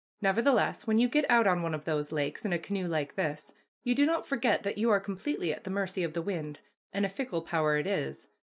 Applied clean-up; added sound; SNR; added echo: none; none; none; none.